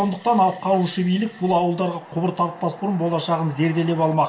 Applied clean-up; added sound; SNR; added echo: none; none; none; reverberation time 0.4 s.